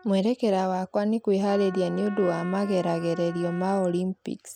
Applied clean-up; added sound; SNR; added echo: none; Trumpet; 18 dB; none.